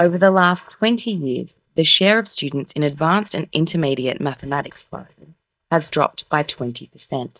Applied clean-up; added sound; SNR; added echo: neural mask model DeepFilterNet 3.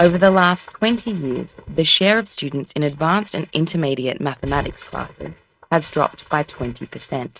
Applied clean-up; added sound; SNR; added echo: neural mask model RNNoise.